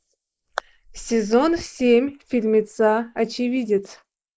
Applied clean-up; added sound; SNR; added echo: neural mask model Resemble Enhance denoiser.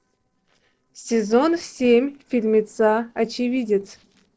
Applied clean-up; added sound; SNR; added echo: neural separator model SepFormer DNS4.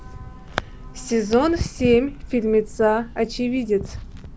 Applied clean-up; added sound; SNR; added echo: none; Train / Breathing; 16 dB; none.